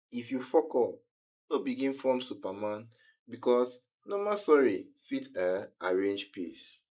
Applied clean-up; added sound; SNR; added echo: neural mask model Resemble Enhance denoiser.